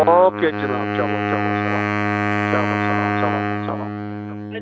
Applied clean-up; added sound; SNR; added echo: neural mask model RNNoise.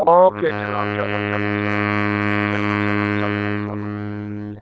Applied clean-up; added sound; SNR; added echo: neural diffusion model UNIVERSE++.